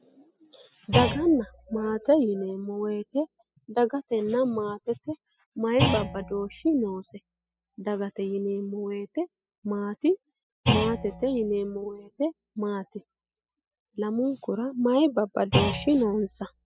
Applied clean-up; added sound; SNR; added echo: classical method spectral subtraction.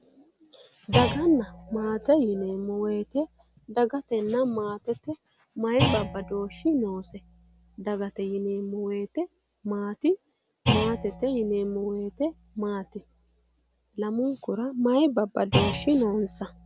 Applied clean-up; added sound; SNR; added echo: none; Thump, thud; 7 dB; none.